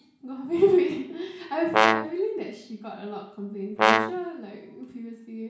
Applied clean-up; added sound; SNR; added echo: none; Brass instrument; -5 dB; reverberation time 0.6 s.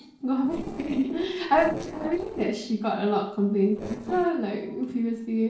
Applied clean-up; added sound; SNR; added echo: neural separator model SepFormer DNS4.